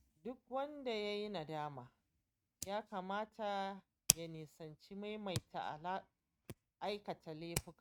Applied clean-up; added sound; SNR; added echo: neural mask model RNNoise.